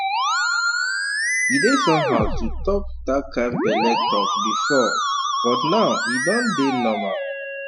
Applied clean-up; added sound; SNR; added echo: classical method spectral subtraction.